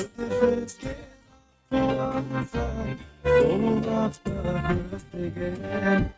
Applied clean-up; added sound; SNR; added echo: neural mask model RNNoise.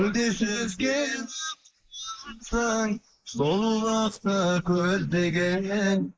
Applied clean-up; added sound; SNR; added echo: neural mask model Resemble Enhance denoiser.